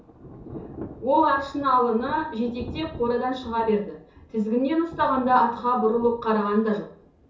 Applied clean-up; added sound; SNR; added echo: none; Thunder / Rain; 18 dB; reverberation time 0.6 s.